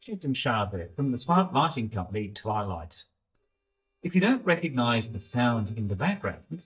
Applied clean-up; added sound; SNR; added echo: neural mask model DeepFilterNet 3.